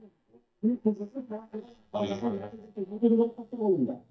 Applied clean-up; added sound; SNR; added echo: neural mask model DeepFilterNet 3.